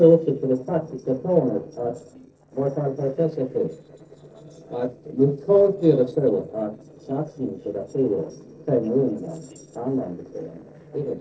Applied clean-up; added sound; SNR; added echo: neural separator model SepFormer DNS4.